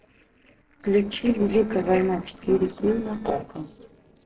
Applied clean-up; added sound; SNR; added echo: neural separator model SepFormer DNS4.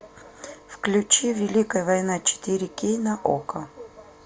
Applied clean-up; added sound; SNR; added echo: none; none; none; none.